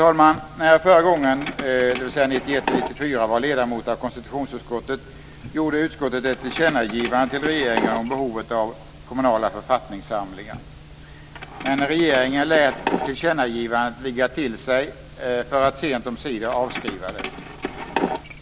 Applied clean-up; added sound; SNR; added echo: none; Keys jangling; 11 dB; none.